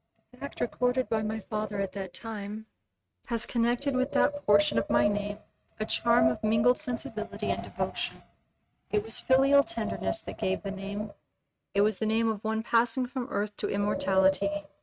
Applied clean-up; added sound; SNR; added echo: neural mask model RNNoise.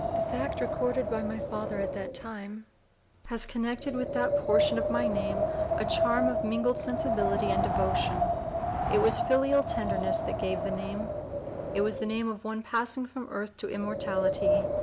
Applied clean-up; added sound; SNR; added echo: none; Wind; -1 dB; none.